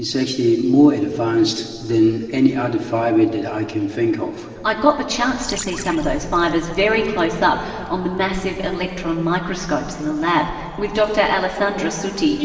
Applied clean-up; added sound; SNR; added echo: neural separator model SepFormer DNS4.